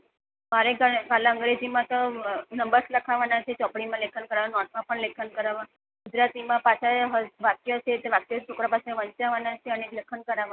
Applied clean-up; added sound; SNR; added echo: none; none; none; none.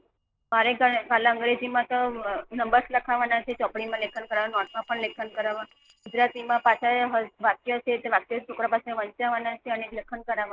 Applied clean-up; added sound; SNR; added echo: neural separator model SepFormer DNS4.